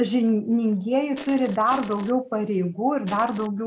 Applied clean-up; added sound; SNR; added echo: none; Crushing; 15 dB; none.